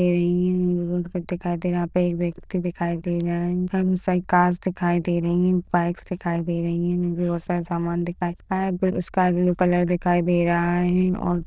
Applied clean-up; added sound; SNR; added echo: neural diffusion model UNIVERSE++.